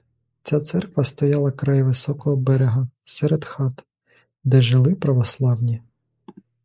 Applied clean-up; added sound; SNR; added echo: neural mask model Resemble Enhance denoiser.